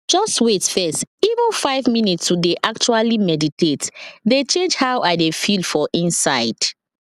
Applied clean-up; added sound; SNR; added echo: none; none; none; none.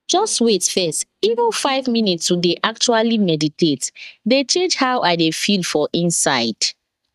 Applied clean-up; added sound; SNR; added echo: neural mask model DeepFilterNet 3.